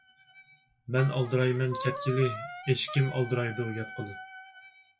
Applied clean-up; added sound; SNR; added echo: classical method WPE with log-MMSE.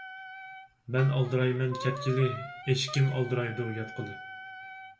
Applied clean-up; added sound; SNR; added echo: none; Wind instrument, woodwind instrument; 13 dB; reverberation time 0.6 s.